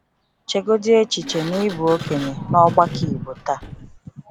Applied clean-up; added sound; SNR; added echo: none; Sliding door; 18 dB; none.